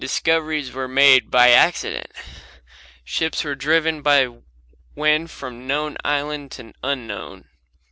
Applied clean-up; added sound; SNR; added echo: none; none; none; none.